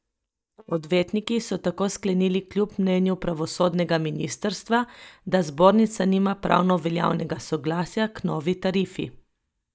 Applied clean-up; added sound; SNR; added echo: neural mask model DeepFilterNet 3.